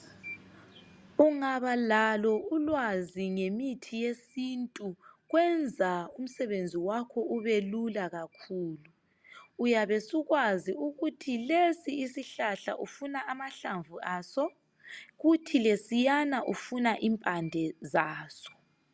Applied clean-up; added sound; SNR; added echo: none; none; none; none.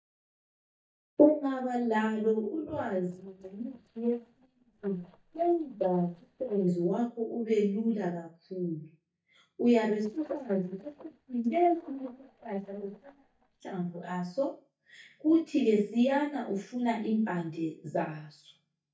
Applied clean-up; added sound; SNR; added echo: neural mask model DeepFilterNet 3.